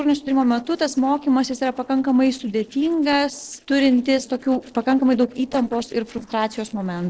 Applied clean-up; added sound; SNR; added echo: neural separator model SepFormer DNS4.